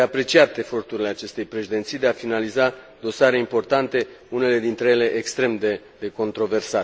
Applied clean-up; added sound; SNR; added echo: none; none; none; none.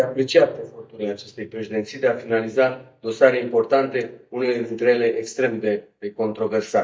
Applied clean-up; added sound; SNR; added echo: neural mask model DeepFilterNet 3.